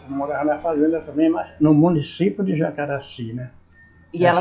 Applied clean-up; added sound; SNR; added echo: classical method log-MMSE.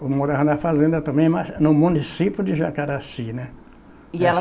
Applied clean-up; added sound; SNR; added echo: none; none; none; none.